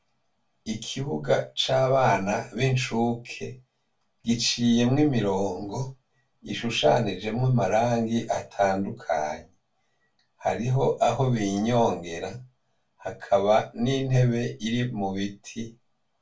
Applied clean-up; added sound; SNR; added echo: none; none; none; reverberation time 0.2 s.